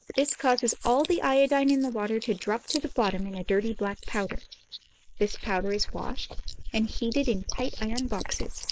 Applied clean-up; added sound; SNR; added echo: neural mask model Resemble Enhance denoiser.